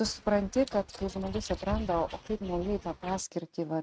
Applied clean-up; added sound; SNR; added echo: neural mask model RNNoise.